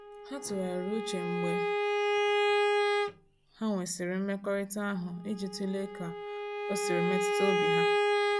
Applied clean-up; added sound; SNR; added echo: none; Bowed string instrument; -4 dB; none.